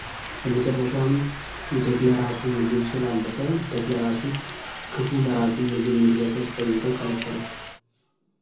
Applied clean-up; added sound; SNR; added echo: none; Rain; 12 dB; reverberation time 0.6 s.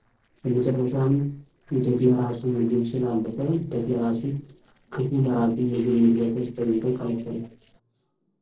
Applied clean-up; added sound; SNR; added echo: neural separator model SepFormer DNS4.